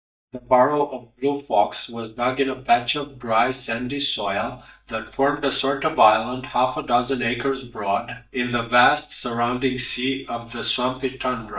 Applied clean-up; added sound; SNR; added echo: neural mask model DeepFilterNet 3.